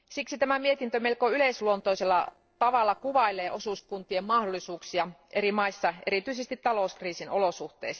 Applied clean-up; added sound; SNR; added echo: neural separator model SepFormer DNS4.